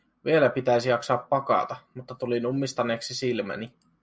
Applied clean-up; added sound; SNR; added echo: none; none; none; none.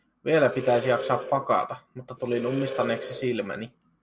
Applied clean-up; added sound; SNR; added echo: none; Animal; 9 dB; none.